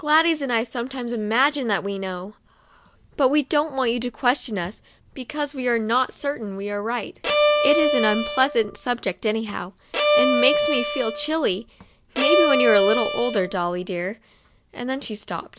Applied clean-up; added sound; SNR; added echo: none; Bowed string instrument; -2 dB; none.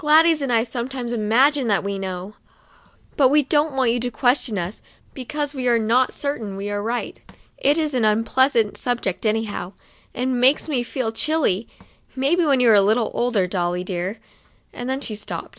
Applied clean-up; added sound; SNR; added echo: none; none; none; none.